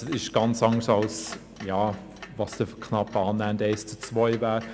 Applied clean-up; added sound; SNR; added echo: none; Clock; 20 dB; none.